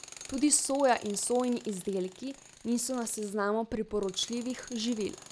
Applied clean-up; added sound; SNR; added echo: none; Tools; 19 dB; none.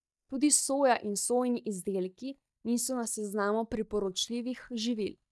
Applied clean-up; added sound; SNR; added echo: neural mask model DeepFilterNet 3.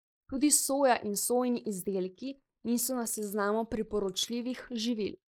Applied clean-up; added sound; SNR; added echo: neural mask model Resemble Enhance denoiser.